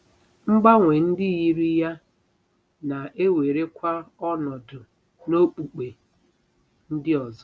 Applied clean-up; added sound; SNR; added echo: none; none; none; none.